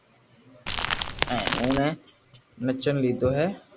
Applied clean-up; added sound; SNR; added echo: none; Crumpling, crinkling / Crackle; 0 dB; none.